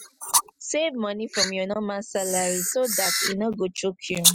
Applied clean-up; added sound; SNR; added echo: classical method spectral subtraction.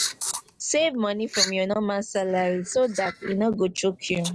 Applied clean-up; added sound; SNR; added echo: neural mask model RNNoise.